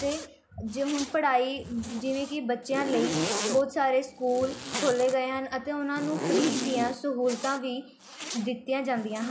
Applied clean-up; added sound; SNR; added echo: none; Zipper (clothing); 6 dB; reverberation time 0.3 s.